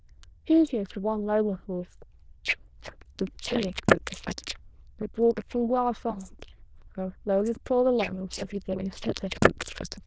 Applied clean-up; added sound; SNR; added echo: neural diffusion model UNIVERSE++.